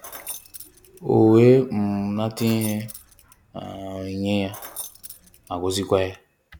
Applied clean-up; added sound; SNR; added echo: none; Keys jangling; 17 dB; none.